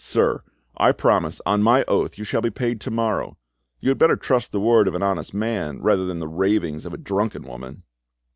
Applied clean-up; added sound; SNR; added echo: none; none; none; none.